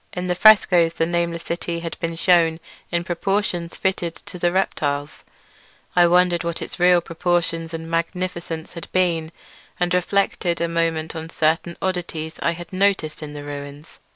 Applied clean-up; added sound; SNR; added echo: none; none; none; none.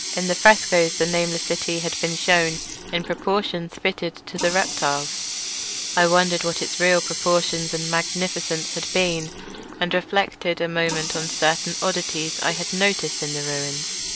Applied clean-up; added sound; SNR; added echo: none; Water tap, faucet; 6 dB; none.